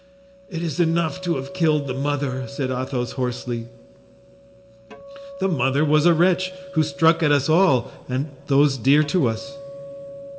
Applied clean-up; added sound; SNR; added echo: none; Acoustic guitar; 16 dB; reverberation time 2.1 s.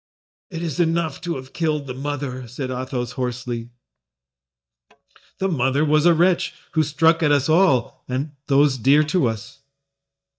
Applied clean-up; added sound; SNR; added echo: neural mask model DeepFilterNet 3.